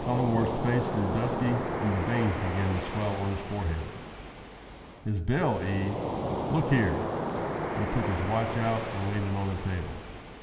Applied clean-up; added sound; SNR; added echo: none; Waves, surf; 4 dB; reverberation time 2.2 s.